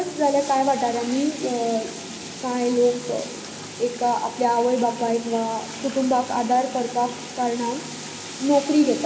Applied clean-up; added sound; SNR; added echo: none; Bathtub (filling or washing); 14 dB; reverberation time 0.5 s.